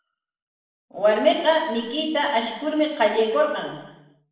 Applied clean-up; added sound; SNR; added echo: none; none; none; reverberation time 1.0 s.